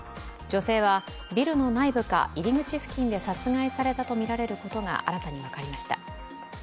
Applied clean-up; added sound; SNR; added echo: none; Rattle (instrument); 17 dB; none.